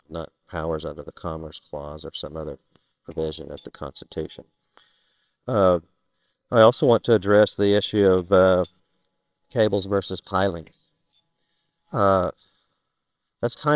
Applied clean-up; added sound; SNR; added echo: neural separator model SepFormer WHAMR!.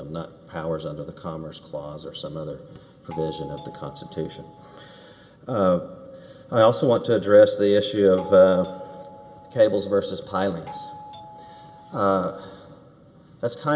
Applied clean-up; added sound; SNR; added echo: none; Doorbell; 20 dB; reverberation time 2.0 s.